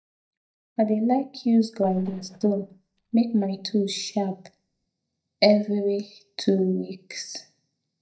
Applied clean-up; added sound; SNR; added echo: neural mask model DeepFilterNet 3.